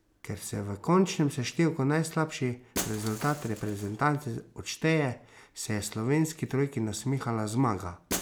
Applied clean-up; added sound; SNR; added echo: none; Shatter; 15 dB; none.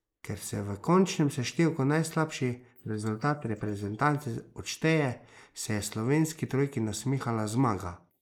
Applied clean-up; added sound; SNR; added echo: neural mask model Resemble Enhance denoiser.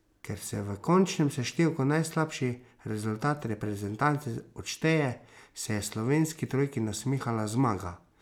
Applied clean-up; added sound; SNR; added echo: none; none; none; none.